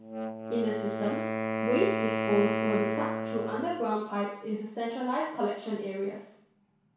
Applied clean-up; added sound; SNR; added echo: none; Wind instrument, woodwind instrument; 3 dB; reverberation time 0.6 s.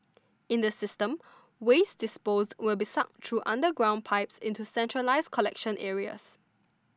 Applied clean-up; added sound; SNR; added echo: none; none; none; none.